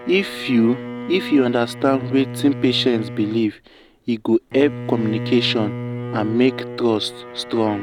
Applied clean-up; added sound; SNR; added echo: none; Bowed string instrument; 10 dB; none.